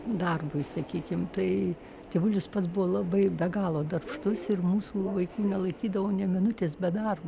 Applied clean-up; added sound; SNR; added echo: none; Subway, metro, underground; 15 dB; none.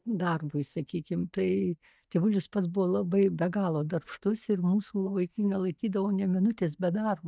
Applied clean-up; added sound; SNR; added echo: neural mask model DeepFilterNet 3.